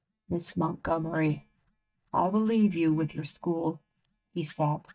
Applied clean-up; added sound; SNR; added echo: neural mask model DeepFilterNet 3.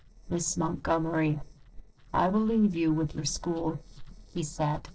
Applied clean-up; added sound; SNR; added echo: neural separator model SepFormer DNS4.